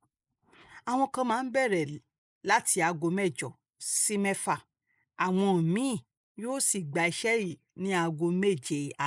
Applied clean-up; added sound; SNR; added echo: neural mask model Resemble Enhance denoiser.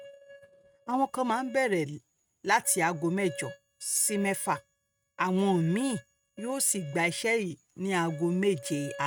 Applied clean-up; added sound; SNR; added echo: neural mask model RNNoise.